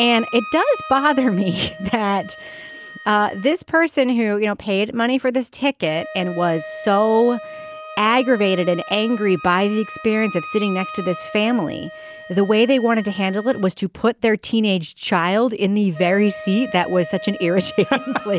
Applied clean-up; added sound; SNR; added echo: none; Wind instrument, woodwind instrument; 16 dB; none.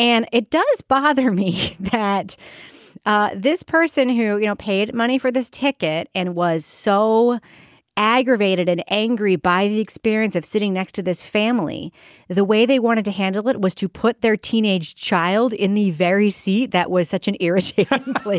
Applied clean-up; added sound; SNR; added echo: none; none; none; none.